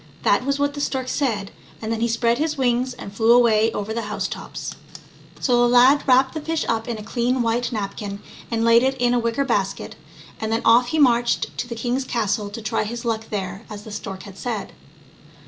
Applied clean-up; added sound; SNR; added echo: none; none; none; none.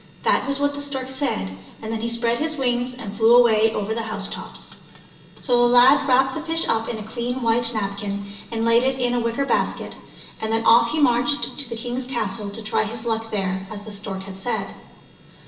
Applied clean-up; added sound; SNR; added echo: none; none; none; reverberation time 1.1 s.